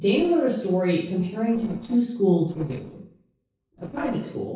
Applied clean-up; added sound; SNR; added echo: neural separator model SepFormer DNS4.